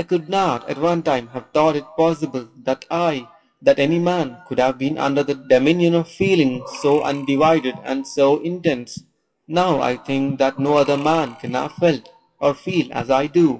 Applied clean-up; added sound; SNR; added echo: classical method WPE with log-MMSE.